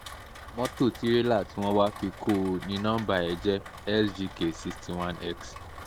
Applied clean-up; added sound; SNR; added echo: none; Rain; 14 dB; none.